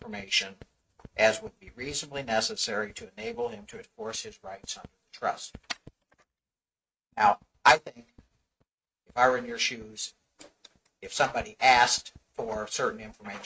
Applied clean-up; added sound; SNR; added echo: neural mask model RNNoise.